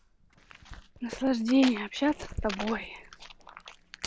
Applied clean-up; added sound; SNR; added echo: none; Fire; 14 dB; none.